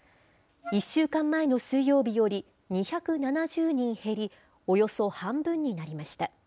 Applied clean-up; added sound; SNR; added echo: none; Wind instrument, woodwind instrument; 16 dB; none.